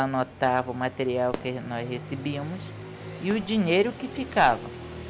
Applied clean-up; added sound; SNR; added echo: none; Fireworks; 20 dB; none.